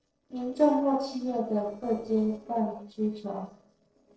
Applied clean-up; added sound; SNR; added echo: neural separator model SepFormer DNS4.